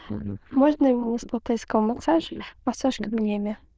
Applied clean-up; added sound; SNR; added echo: neural diffusion model UNIVERSE++.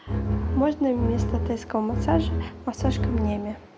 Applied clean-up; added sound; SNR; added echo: none; Bowed string instrument; -1 dB; none.